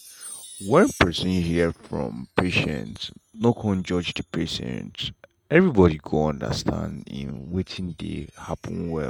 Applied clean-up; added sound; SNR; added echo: neural mask model RNNoise.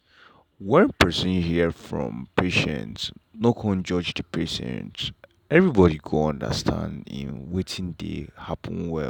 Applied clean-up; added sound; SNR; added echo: none; none; none; none.